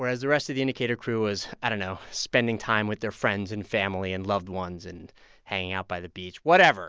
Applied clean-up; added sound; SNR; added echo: none; none; none; none.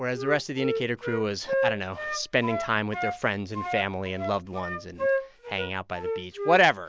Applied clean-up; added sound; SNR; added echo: none; Wind instrument, woodwind instrument; 4 dB; none.